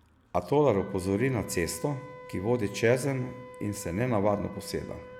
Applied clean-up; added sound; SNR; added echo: none; Wind instrument, woodwind instrument; 17 dB; none.